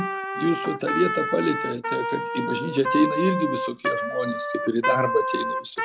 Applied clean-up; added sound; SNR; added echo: none; Trumpet; 1 dB; none.